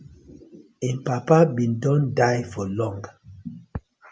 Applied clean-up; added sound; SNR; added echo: none; none; none; none.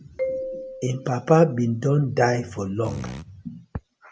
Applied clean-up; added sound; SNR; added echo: none; Fart + Marimba, xylophone; 11 dB; none.